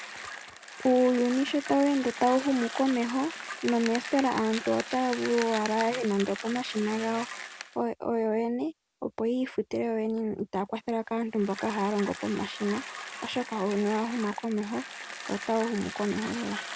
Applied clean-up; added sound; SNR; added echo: none; Bicycle; 12 dB; none.